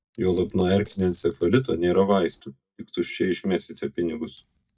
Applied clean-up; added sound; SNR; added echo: neural mask model DeepFilterNet 3.